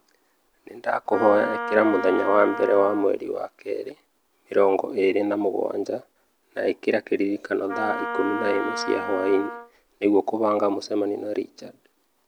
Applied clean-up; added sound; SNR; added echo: none; Wind instrument, woodwind instrument; 7 dB; none.